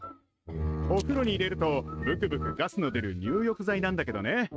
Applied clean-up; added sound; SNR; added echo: neural mask model RNNoise.